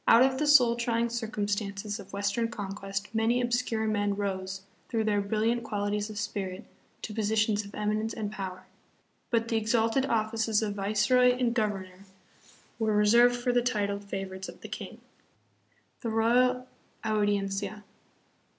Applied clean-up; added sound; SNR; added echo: none; none; none; none.